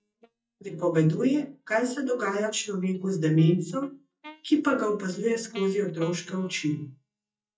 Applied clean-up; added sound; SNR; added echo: neural mask model DeepFilterNet 3.